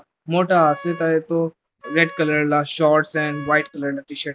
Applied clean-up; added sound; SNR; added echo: none; Wind instrument, woodwind instrument; 19 dB; none.